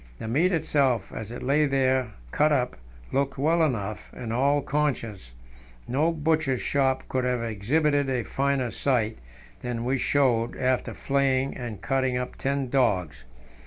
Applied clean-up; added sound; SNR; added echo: none; none; none; none.